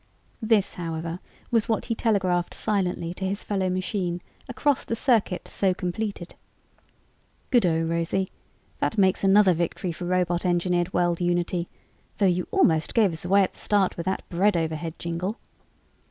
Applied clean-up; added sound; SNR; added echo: none; none; none; none.